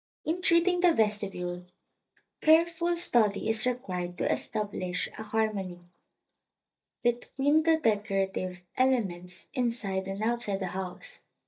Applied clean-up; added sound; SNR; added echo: neural mask model DeepFilterNet 3.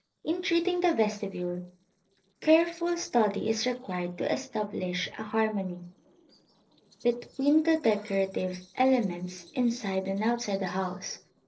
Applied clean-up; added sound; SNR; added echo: neural separator model SepFormer DNS4.